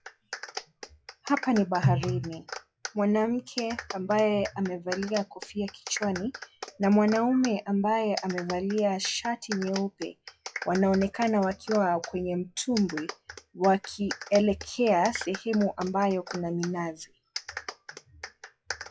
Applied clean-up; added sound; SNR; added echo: classical method log-MMSE.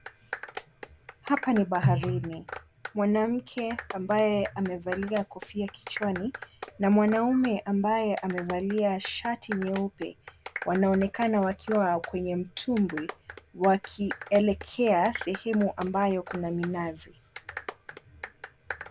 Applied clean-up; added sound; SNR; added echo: none; Clapping; 13 dB; none.